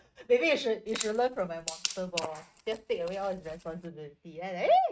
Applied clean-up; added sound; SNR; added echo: neural mask model RNNoise.